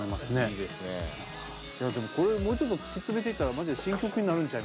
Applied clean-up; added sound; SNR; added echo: none; Tools; 11 dB; none.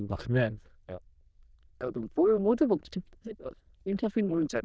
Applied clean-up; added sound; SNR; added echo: neural diffusion model UNIVERSE++.